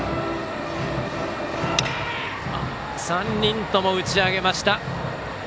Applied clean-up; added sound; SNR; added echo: none; Fire; 17 dB; none.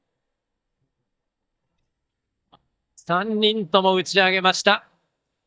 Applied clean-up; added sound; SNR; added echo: neural mask model DeepFilterNet 3.